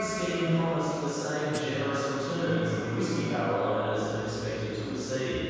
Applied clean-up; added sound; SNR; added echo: none; Hi-hat; 11 dB; reverberation time 2.2 s.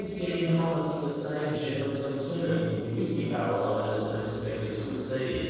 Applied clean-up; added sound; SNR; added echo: neural separator model SepFormer DNS4.